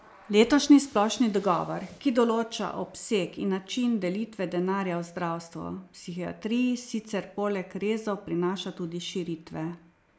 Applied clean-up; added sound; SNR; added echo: none; none; none; none.